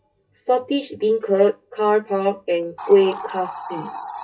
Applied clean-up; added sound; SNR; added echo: classical method WPE with log-MMSE.